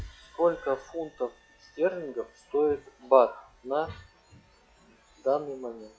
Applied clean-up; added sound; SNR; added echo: classical method log-MMSE.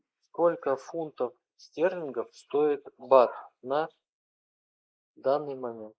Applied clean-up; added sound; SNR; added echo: neural mask model Resemble Enhance denoiser.